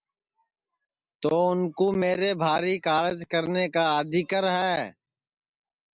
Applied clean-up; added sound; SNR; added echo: none; none; none; none.